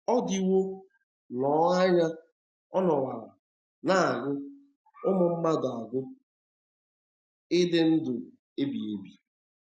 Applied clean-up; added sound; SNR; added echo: none; none; none; none.